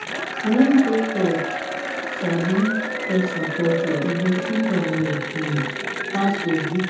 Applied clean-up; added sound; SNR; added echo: none; Applause / Cheering; 5 dB; reverberation time 0.8 s.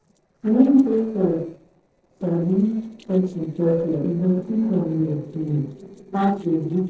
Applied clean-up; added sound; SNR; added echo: neural separator model SepFormer DNS4.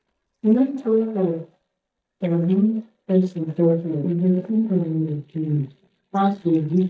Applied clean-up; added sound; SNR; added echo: neural mask model DeepFilterNet 3.